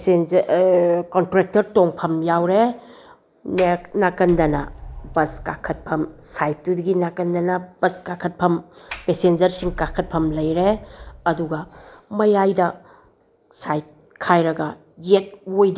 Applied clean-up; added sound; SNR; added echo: none; Sliding door; 16 dB; none.